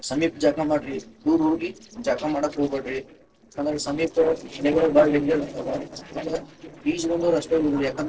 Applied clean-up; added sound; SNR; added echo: neural separator model SepFormer DNS4.